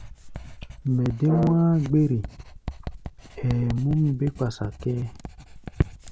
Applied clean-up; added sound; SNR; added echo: none; Brass instrument + Writing; 12 dB; none.